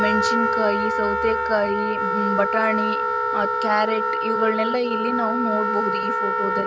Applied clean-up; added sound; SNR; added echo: neural mask model RNNoise.